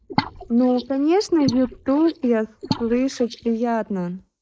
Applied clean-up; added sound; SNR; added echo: neural mask model Resemble Enhance denoiser.